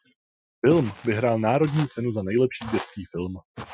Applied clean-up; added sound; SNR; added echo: classical method Wiener filter.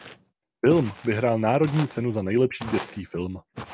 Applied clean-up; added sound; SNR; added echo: none; Walk, footsteps; 15 dB; none.